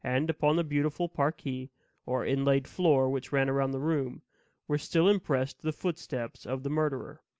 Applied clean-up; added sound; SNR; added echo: none; none; none; none.